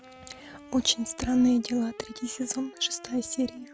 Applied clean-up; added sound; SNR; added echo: none; Wind instrument, woodwind instrument; 19 dB; none.